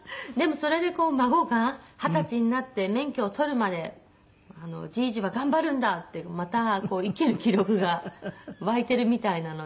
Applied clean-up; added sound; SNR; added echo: none; none; none; none.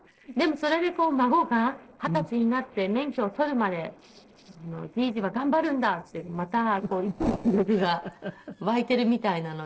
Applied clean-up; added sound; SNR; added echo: neural separator model SepFormer DNS4.